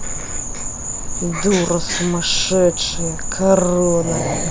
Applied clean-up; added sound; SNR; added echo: none; Insect; 5 dB; none.